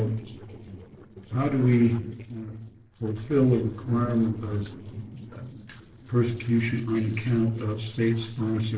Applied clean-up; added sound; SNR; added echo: neural separator model SepFormer DNS4.